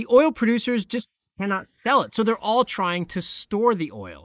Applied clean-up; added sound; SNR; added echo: neural mask model Resemble Enhance denoiser.